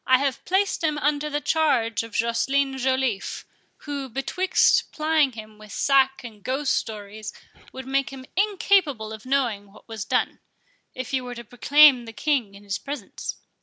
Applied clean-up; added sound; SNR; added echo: none; none; none; none.